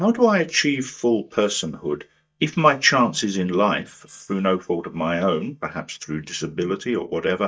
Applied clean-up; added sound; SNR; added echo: neural mask model DeepFilterNet 3.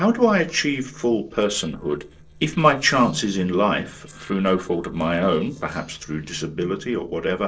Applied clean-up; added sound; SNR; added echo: neural separator model SepFormer DNS4.